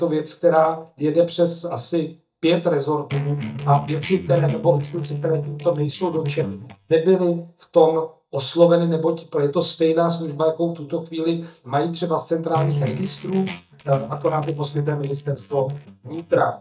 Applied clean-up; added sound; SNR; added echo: neural mask model DeepFilterNet 3.